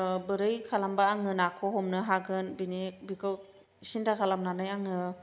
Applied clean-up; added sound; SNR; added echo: none; none; none; none.